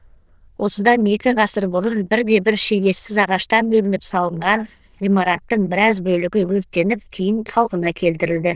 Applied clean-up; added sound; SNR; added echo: neural diffusion model UNIVERSE++.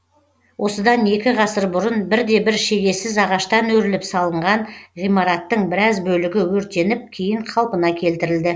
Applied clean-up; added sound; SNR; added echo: none; none; none; none.